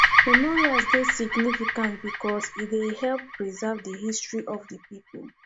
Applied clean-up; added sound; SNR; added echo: none; Bird vocalization, bird call, bird song; -2 dB; none.